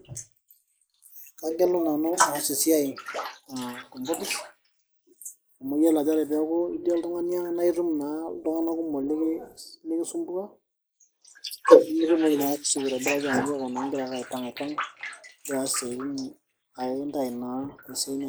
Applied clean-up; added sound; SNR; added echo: neural mask model Resemble Enhance denoiser.